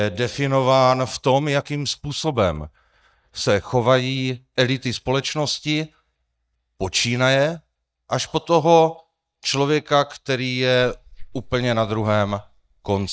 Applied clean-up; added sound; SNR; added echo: neural mask model DeepFilterNet 3.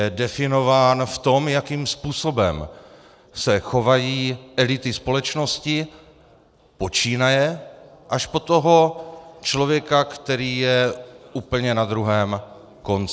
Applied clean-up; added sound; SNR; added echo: none; none; none; none.